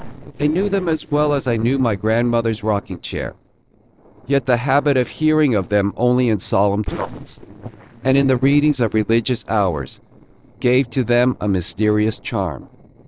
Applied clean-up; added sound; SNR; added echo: neural separator model SepFormer DNS4.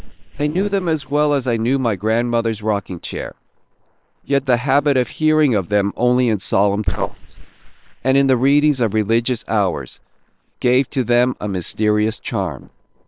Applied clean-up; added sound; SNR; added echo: neural separator model SepFormer WHAM!.